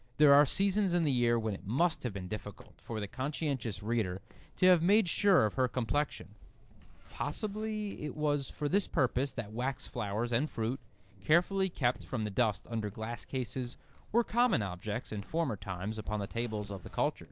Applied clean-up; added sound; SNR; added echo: neural separator model SepFormer DNS4.